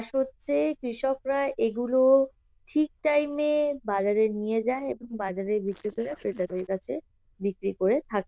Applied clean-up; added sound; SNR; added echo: neural diffusion model UNIVERSE++.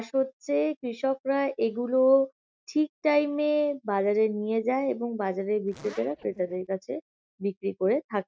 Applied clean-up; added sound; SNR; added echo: neural mask model DeepFilterNet 3.